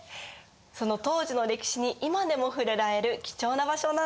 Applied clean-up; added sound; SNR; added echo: none; none; none; none.